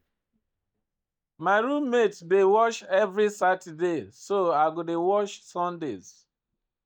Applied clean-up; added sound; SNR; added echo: neural mask model DeepFilterNet 3.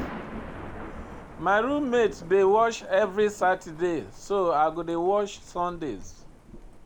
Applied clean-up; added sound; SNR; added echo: none; Thunder; 15 dB; none.